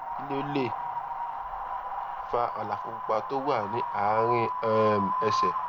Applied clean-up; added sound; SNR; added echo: none; Wind; 1 dB; none.